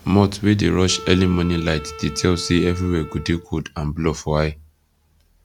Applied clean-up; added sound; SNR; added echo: none; Wind instrument, woodwind instrument; 17 dB; none.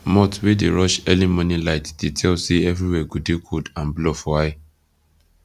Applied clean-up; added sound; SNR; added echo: none; none; none; none.